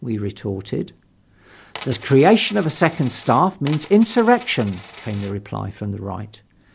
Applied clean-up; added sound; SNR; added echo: none; Coin (dropping); 16 dB; none.